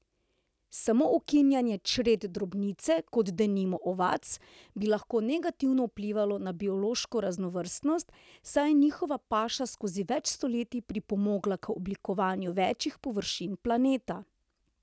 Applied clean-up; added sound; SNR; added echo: none; none; none; none.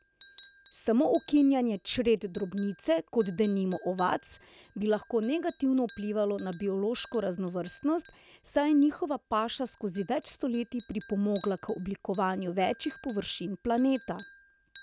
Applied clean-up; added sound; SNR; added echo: none; Chink, clink; 14 dB; none.